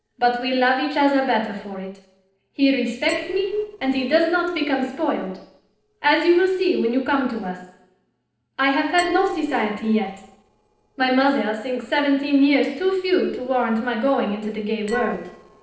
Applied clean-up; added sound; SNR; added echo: neural separator model SepFormer DNS4.